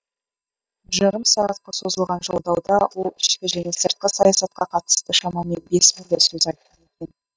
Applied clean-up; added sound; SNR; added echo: neural mask model DeepFilterNet 3.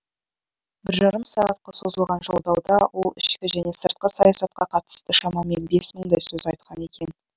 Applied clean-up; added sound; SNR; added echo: none; none; none; none.